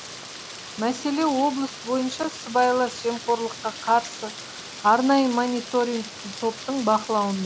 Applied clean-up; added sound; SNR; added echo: none; Rain; 13 dB; none.